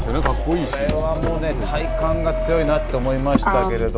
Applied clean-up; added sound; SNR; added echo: none; Motor vehicle (road); 1 dB; none.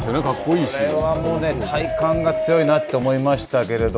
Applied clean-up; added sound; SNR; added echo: none; none; none; none.